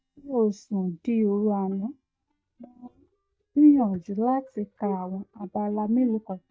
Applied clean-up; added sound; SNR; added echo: neural mask model DeepFilterNet 3.